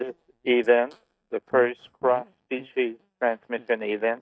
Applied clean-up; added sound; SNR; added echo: neural mask model DeepFilterNet 3.